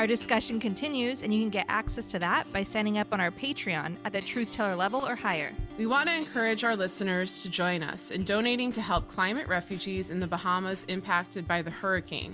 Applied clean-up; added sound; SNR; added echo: none; Bass drum; 16 dB; none.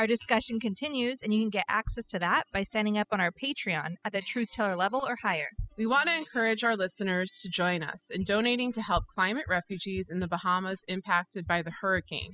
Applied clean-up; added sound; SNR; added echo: classical method spectral subtraction.